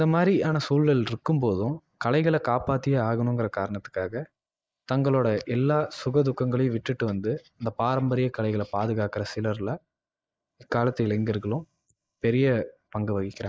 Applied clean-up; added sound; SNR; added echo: neural mask model Resemble Enhance denoiser.